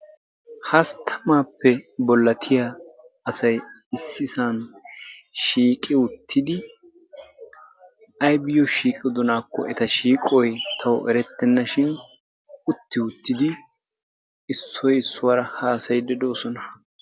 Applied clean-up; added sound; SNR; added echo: none; none; none; none.